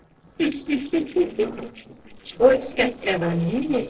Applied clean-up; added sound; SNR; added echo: neural separator model SepFormer DNS4.